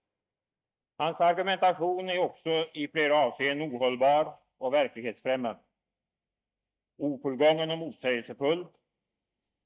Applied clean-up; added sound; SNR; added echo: neural mask model DeepFilterNet 3.